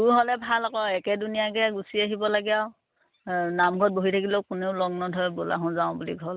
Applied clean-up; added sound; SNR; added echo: none; none; none; none.